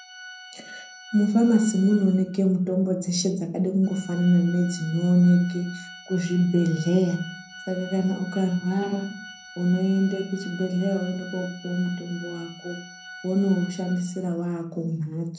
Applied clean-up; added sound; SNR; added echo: none; Organ; 19 dB; reverberation time 0.6 s.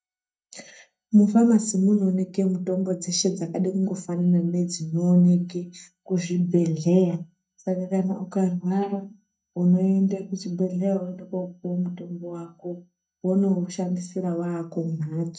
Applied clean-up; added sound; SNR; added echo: neural mask model DeepFilterNet 3.